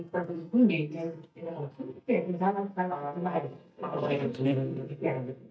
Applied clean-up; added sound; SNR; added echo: neural mask model DeepFilterNet 3.